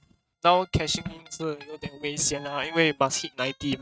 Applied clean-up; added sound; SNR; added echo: neural mask model RNNoise.